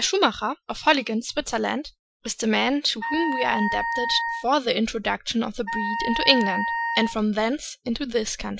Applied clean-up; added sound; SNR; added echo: classical method Wiener filter.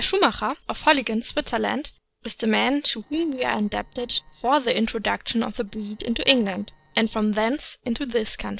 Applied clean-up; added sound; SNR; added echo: neural separator model SepFormer DNS4.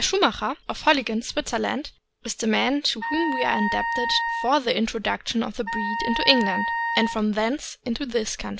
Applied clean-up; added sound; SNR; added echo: none; Wind instrument, woodwind instrument; 3 dB; none.